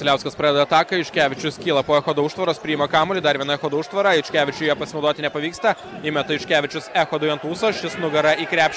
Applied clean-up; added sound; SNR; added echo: none; none; none; none.